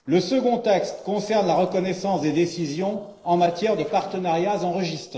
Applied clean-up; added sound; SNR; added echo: neural separator model SepFormer DNS4.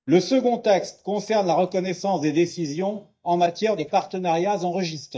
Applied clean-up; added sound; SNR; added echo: neural mask model DeepFilterNet 3.